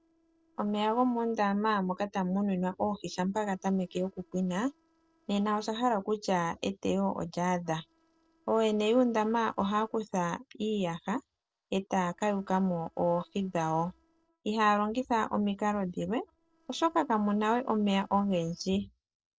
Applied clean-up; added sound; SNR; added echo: neural separator model SepFormer DNS4.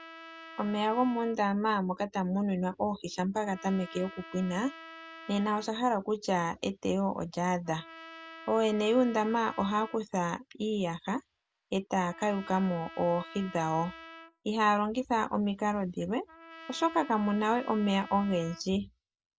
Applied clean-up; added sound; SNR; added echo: none; Trumpet; 19 dB; none.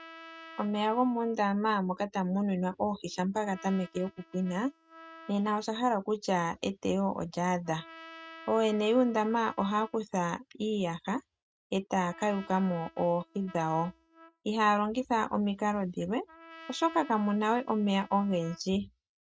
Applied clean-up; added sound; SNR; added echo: neural mask model RNNoise.